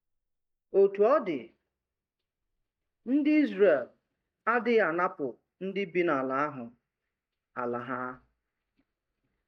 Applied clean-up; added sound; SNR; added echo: neural mask model DeepFilterNet 3.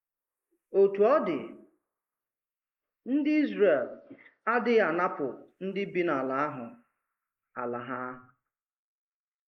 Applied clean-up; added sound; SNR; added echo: neural mask model Resemble Enhance denoiser.